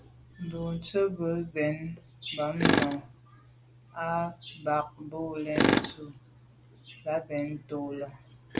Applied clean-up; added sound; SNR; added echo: none; Tools; 1 dB; none.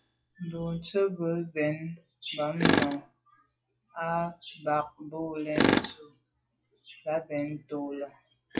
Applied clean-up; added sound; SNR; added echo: classical method log-MMSE.